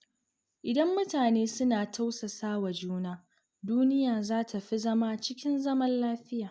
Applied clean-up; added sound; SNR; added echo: none; none; none; none.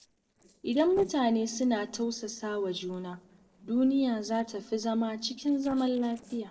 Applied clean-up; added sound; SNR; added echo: neural separator model SepFormer DNS4.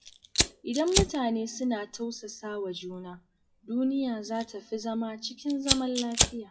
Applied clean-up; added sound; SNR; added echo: classical method WPE with log-MMSE.